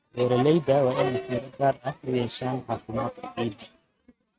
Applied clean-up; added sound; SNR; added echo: neural mask model RNNoise.